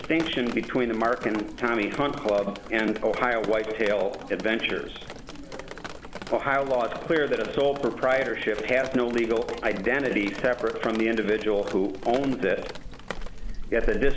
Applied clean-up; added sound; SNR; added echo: none; Drip; 9 dB; none.